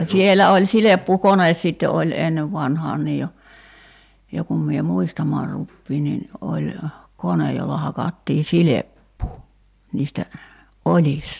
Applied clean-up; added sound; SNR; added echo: none; none; none; none.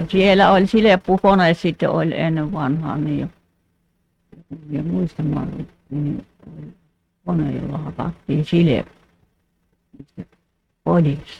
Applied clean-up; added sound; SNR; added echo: neural mask model RNNoise.